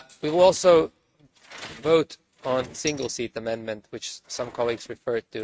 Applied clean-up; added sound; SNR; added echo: neural mask model RNNoise.